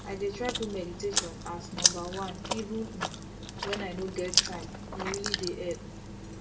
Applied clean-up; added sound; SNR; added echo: none; Chewing, mastication; -3 dB; reverberation time 0.5 s.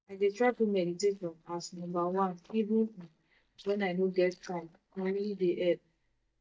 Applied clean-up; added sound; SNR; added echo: neural mask model DeepFilterNet 3.